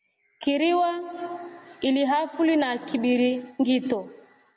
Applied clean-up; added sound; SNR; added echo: none; none; none; none.